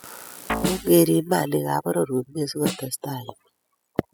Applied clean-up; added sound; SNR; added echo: classical method spectral subtraction.